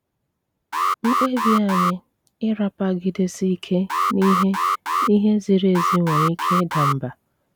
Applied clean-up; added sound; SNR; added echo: none; Alarm; 1 dB; none.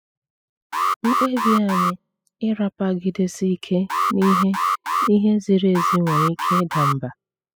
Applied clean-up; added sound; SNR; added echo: classical method spectral subtraction.